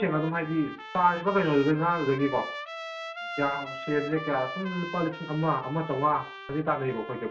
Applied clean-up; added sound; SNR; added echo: none; Trumpet; 11 dB; reverberation time 0.3 s.